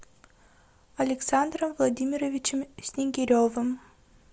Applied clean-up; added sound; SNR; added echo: none; none; none; none.